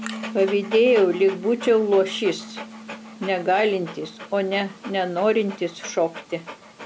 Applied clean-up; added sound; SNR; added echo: none; Piano + Dog; 14 dB; none.